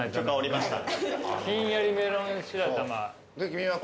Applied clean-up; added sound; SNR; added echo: none; Splash, splatter; 17 dB; none.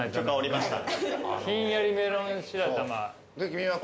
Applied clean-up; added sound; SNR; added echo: none; none; none; none.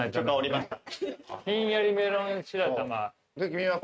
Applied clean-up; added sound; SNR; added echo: neural mask model RNNoise.